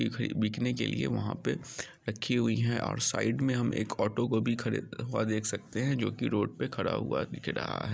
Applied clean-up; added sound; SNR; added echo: none; none; none; none.